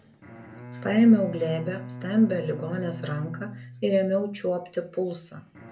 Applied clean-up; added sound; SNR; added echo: none; Bowed string instrument; 15 dB; reverberation time 0.3 s.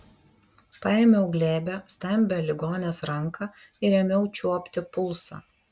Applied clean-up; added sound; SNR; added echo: none; none; none; none.